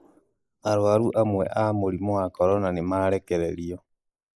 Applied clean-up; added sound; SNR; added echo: neural mask model Resemble Enhance denoiser.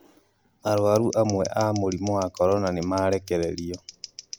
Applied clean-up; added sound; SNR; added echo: none; Scissors; 19 dB; none.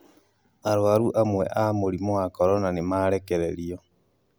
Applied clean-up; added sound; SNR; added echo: none; none; none; none.